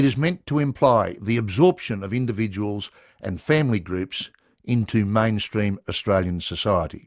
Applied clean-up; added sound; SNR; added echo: none; none; none; none.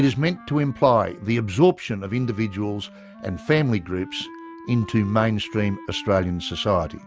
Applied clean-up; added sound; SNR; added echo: none; Wind instrument, woodwind instrument; 19 dB; none.